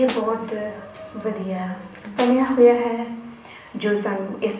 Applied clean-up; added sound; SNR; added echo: none; Snare drum; 16 dB; reverberation time 0.6 s.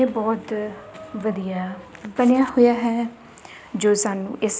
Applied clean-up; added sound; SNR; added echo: none; none; none; none.